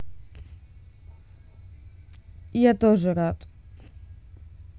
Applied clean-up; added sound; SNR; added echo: none; none; none; none.